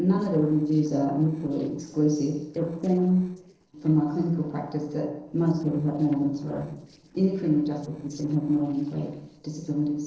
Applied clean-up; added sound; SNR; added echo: neural separator model SepFormer DNS4.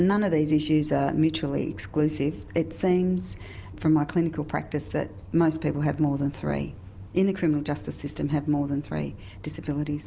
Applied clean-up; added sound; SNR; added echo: none; none; none; none.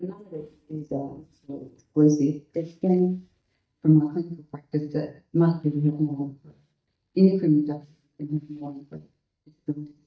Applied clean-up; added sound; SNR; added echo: neural mask model DeepFilterNet 3.